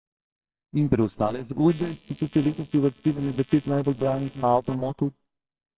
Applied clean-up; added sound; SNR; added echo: neural separator model SepFormer WHAMR!.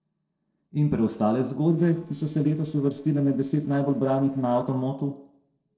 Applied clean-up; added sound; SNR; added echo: neural separator model SepFormer DNS4.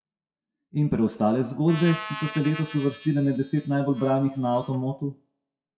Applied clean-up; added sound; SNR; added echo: classical method WPE with log-MMSE.